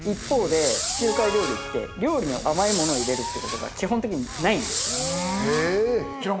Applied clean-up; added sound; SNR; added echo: none; Fireworks; 6 dB; none.